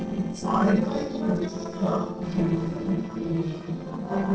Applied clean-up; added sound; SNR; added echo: neural separator model SepFormer DNS4.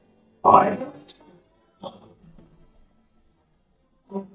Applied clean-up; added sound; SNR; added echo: neural mask model DeepFilterNet 3.